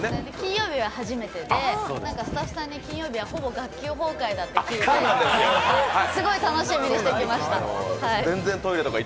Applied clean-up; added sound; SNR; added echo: none; Chatter + Thunder; 14 dB; none.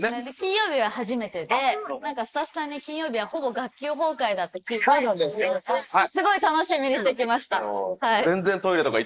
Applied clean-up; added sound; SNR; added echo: neural mask model Resemble Enhance denoiser.